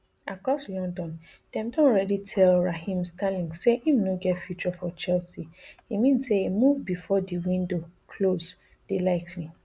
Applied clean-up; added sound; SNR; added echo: none; none; none; none.